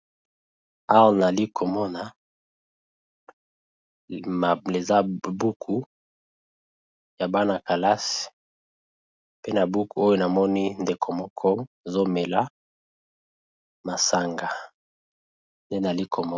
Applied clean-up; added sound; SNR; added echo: none; none; none; none.